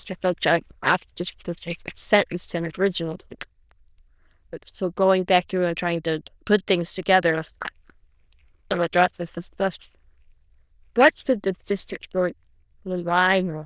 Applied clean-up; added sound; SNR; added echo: neural diffusion model UNIVERSE++.